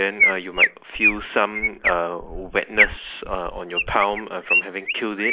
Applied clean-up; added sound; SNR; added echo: neural mask model Resemble Enhance denoiser.